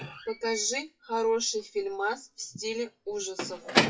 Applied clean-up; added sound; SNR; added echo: classical method WPE with log-MMSE.